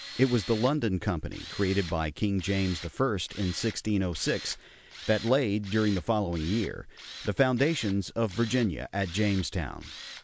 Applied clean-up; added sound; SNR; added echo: none; Tools; 16 dB; none.